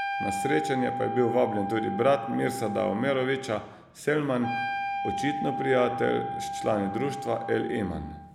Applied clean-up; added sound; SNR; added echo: none; Wind instrument, woodwind instrument; 6 dB; none.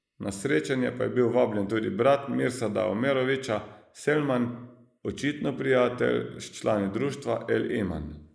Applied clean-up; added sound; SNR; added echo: neural mask model Resemble Enhance denoiser.